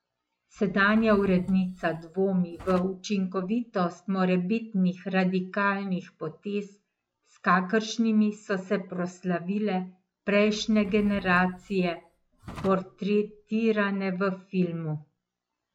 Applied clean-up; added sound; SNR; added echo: classical method log-MMSE.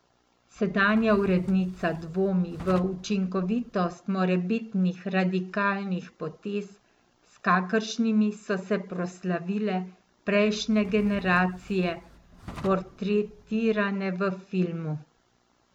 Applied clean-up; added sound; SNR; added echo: none; Drawer open or close; 19 dB; none.